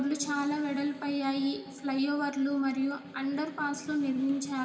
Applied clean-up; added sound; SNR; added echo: none; Snare drum; 19 dB; reverberation time 1.6 s.